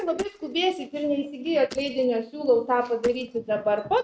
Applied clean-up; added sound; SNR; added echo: neural mask model RNNoise.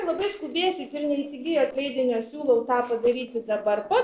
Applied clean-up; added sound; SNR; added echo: neural separator model SepFormer DNS4.